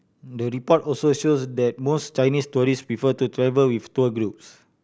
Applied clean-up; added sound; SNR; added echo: none; none; none; none.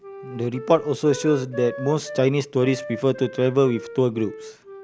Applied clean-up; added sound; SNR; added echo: none; Wind instrument, woodwind instrument; 14 dB; none.